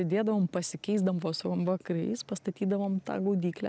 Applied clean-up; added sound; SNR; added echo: none; none; none; none.